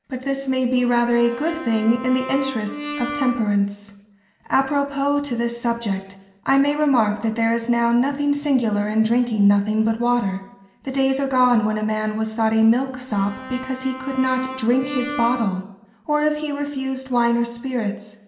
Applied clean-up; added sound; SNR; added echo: none; Brass instrument; 10 dB; reverberation time 0.9 s.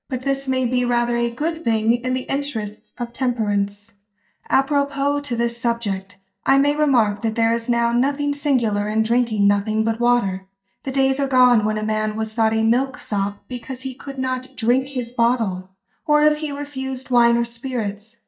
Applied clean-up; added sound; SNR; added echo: neural mask model DeepFilterNet 3.